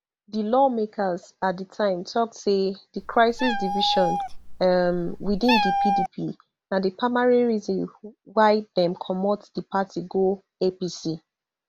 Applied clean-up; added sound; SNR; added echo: none; Meow; 2 dB; none.